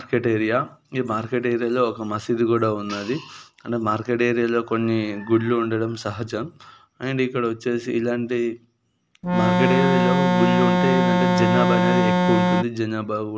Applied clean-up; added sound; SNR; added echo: none; Organ; -5 dB; none.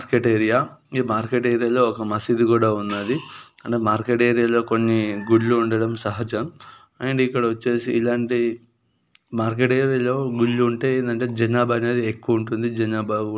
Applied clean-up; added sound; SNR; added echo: none; none; none; none.